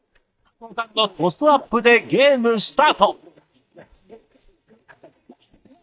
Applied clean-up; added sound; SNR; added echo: neural mask model DeepFilterNet 3.